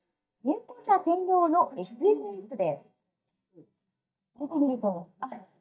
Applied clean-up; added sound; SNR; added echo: neural mask model DeepFilterNet 3.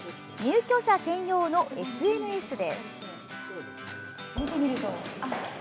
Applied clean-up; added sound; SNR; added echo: none; none; none; none.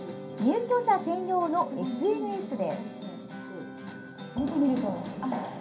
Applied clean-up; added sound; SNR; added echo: none; Mallet percussion; 18 dB; reverberation time 0.3 s.